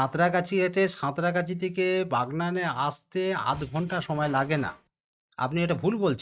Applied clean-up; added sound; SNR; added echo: neural mask model RNNoise.